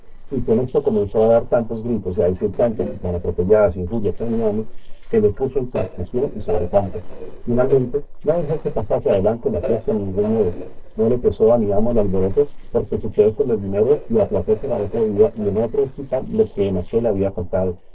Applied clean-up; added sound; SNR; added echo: neural separator model SepFormer DNS4.